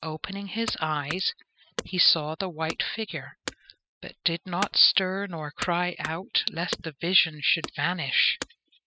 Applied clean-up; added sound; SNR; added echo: classical method spectral subtraction.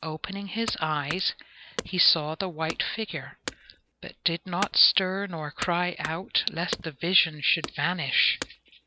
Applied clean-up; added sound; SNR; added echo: none; Wood / Domestic sounds, home sounds; 13 dB; none.